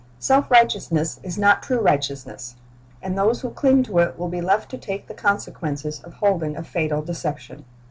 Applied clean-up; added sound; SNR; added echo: none; none; none; none.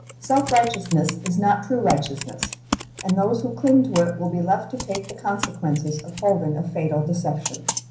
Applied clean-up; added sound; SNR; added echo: none; Computer keyboard; 11 dB; reverberation time 0.6 s.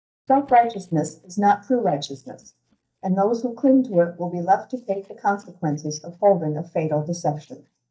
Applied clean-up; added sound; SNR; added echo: neural mask model DeepFilterNet 3.